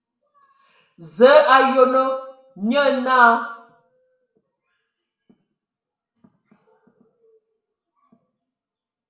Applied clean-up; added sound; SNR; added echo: none; none; none; reverberation time 0.7 s.